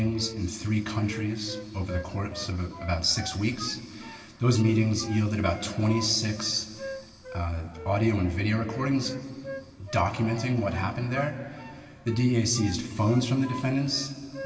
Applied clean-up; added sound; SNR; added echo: none; Wind instrument, woodwind instrument; 16 dB; reverberation time 2.6 s.